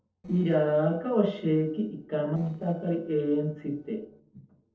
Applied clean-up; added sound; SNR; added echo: neural separator model SepFormer DNS4.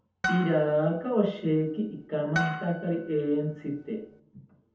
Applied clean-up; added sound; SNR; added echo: none; Harp; 9 dB; reverberation time 0.6 s.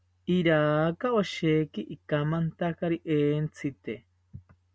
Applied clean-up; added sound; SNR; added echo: none; none; none; none.